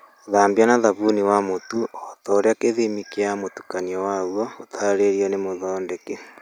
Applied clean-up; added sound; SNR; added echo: none; none; none; none.